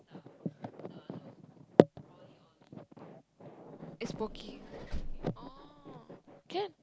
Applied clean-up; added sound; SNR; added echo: none; Vehicle; 8 dB; none.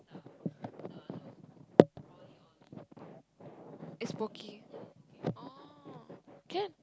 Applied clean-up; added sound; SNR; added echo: none; none; none; none.